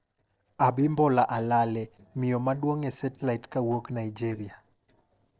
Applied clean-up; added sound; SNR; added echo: neural separator model SepFormer DNS4.